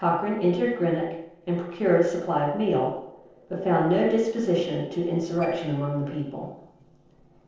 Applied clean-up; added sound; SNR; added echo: neural separator model SepFormer DNS4.